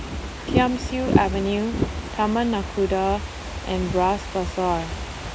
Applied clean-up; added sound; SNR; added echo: none; Fireworks / Ocean; 3 dB; none.